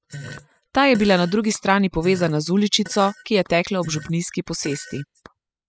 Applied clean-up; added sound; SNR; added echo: classical method spectral subtraction.